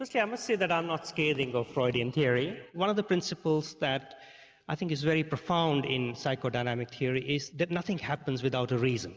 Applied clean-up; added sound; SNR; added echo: none; none; none; none.